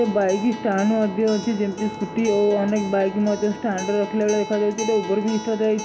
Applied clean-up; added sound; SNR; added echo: none; Acoustic guitar; 13 dB; none.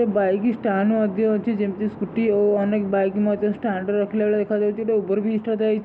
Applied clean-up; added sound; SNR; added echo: none; none; none; none.